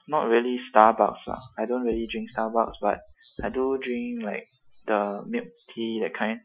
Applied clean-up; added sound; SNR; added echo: classical method Wiener filter.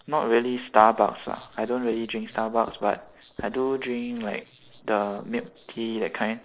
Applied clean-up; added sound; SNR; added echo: neural separator model SepFormer DNS4.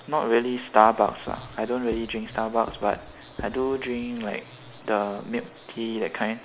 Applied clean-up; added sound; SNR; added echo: none; Writing; 18 dB; none.